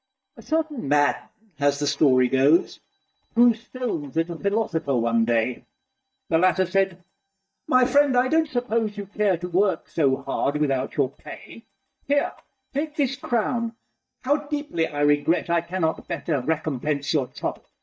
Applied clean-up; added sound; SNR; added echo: neural mask model DeepFilterNet 3.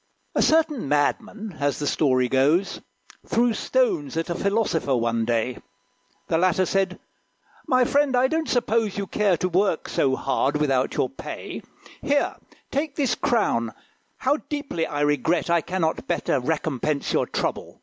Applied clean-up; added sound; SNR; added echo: none; none; none; none.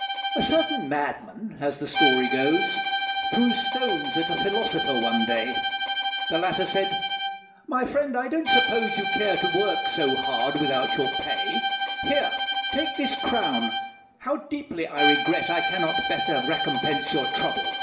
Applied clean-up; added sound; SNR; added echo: none; Bowed string instrument; -1 dB; reverberation time 0.9 s.